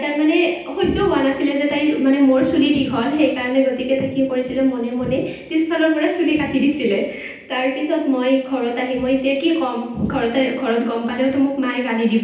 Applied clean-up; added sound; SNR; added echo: none; none; none; reverberation time 0.9 s.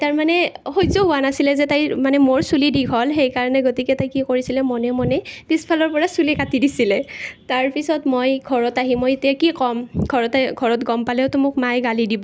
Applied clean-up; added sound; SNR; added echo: none; none; none; none.